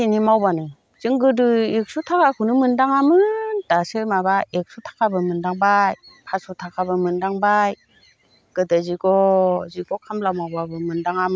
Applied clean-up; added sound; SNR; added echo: none; none; none; none.